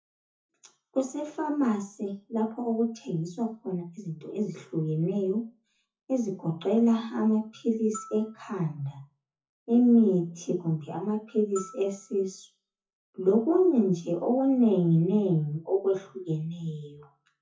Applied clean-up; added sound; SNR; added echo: classical method WPE with log-MMSE.